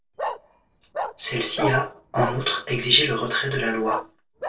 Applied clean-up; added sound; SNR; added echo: neural separator model SepFormer DNS4.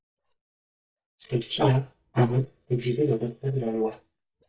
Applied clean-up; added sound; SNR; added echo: neural mask model DeepFilterNet 3.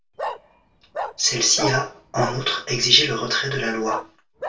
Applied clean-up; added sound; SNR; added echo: none; Bark; 10 dB; reverberation time 0.2 s.